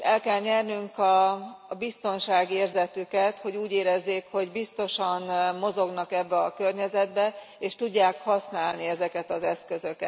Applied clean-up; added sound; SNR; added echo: none; none; none; none.